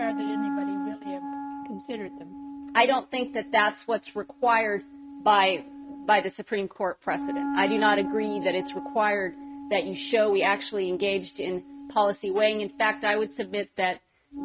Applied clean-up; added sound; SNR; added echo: neural mask model RNNoise.